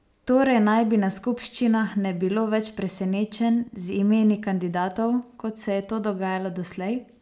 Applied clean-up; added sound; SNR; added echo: none; none; none; none.